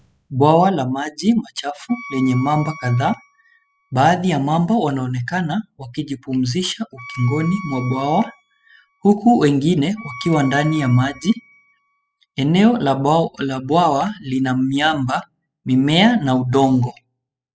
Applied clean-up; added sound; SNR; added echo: classical method spectral subtraction.